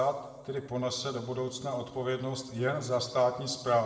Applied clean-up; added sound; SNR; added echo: none; none; none; reverberation time 1.7 s.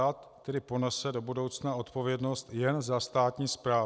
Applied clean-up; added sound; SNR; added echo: none; none; none; none.